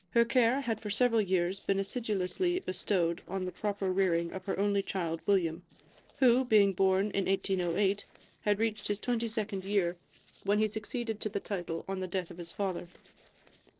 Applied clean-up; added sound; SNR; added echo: neural separator model SepFormer DNS4.